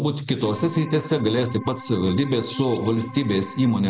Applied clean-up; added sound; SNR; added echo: none; Organ + Bird; 14 dB; none.